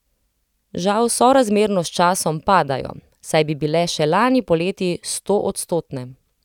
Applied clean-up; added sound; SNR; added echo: none; none; none; none.